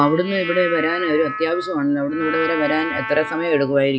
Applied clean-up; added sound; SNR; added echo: classical method log-MMSE.